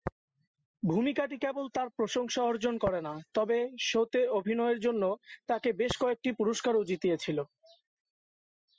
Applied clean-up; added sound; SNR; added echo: classical method spectral subtraction.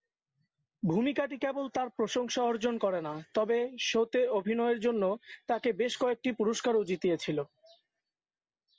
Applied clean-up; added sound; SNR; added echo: none; none; none; none.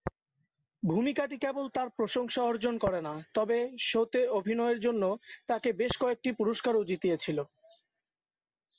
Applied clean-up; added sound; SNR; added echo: none; Tap; 18 dB; none.